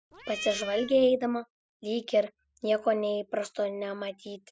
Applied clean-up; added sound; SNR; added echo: none; Cat; 11 dB; none.